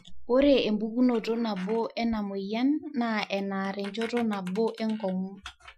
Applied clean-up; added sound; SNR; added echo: classical method Wiener filter.